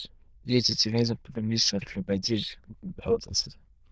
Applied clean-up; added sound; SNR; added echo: neural diffusion model UNIVERSE++.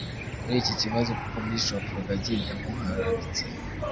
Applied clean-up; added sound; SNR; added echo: none; Cricket / Chicken, rooster; 3 dB; none.